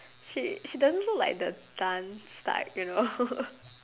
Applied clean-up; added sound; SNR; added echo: none; none; none; none.